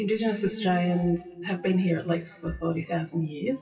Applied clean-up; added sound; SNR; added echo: classical method WPE with log-MMSE.